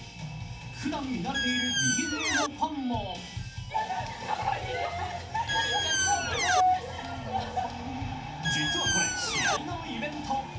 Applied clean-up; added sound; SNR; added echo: none; Squeak; -3 dB; reverberation time 0.3 s.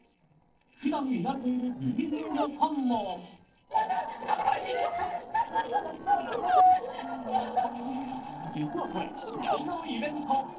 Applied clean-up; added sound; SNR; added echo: neural separator model SepFormer DNS4.